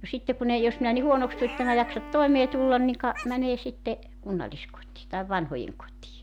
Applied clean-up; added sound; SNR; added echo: none; Wind instrument, woodwind instrument + Meow; 14 dB; none.